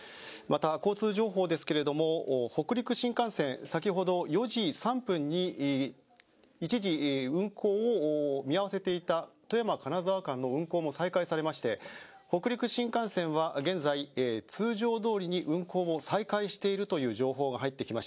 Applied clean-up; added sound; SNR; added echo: none; none; none; none.